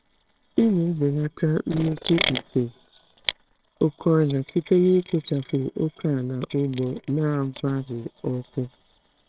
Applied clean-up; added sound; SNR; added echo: neural separator model SepFormer WHAMR!.